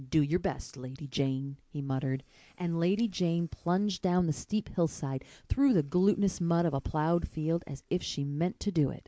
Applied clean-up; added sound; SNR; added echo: neural mask model Resemble Enhance denoiser.